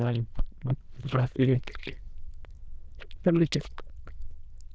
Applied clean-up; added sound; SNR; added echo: neural diffusion model UNIVERSE++.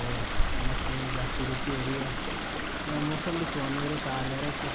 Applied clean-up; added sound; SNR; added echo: none; Stream; -4 dB; none.